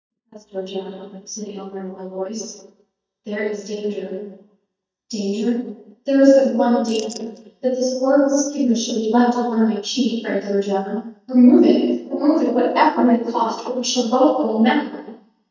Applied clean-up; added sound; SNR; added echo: neural mask model DeepFilterNet 3.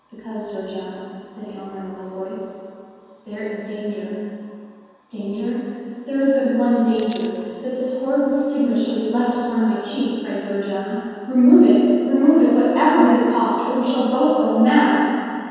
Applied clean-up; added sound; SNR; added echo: none; Coin (dropping); 12 dB; reverberation time 2.1 s.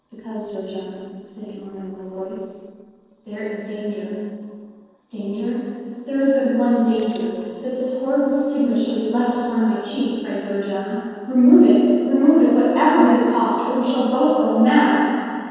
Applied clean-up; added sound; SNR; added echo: neural separator model SepFormer DNS4.